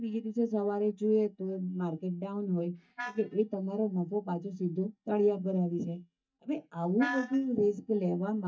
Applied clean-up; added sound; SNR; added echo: neural mask model DeepFilterNet 3.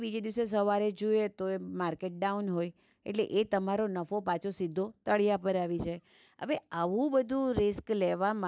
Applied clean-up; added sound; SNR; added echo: none; none; none; none.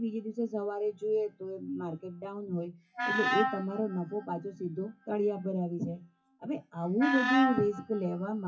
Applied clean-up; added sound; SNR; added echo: classical method WPE with log-MMSE.